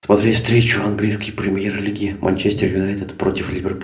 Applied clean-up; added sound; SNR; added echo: none; none; none; reverberation time 0.5 s.